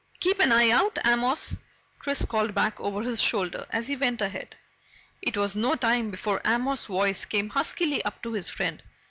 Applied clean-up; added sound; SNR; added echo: none; none; none; none.